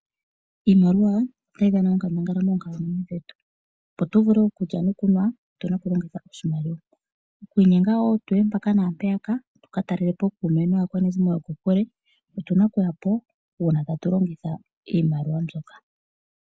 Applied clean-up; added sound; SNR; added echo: none; none; none; none.